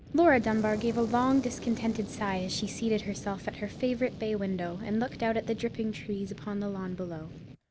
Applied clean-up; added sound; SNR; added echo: none; Fire; 12 dB; none.